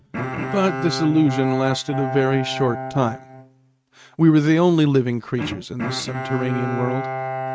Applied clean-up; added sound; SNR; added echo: neural mask model RNNoise.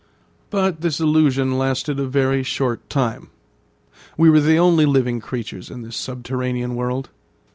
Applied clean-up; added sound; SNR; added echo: none; none; none; none.